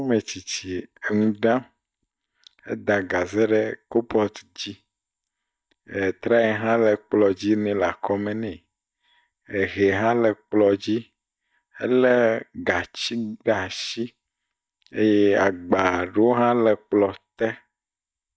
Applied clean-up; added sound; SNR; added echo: neural mask model DeepFilterNet 3.